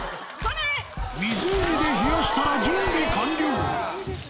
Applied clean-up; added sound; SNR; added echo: none; Knock; 11 dB; none.